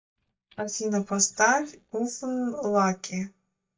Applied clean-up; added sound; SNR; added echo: neural mask model DeepFilterNet 3.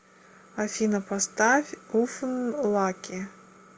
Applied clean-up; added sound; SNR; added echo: none; none; none; none.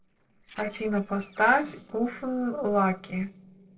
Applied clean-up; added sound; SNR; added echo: neural separator model SepFormer DNS4.